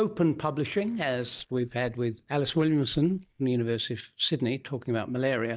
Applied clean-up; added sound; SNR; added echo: neural mask model DeepFilterNet 3.